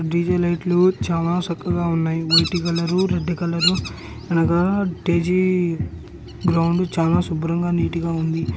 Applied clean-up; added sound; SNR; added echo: none; Bird vocalization, bird call, bird song; 12 dB; none.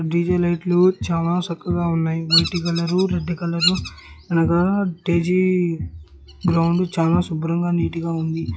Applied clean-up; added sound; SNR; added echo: classical method log-MMSE.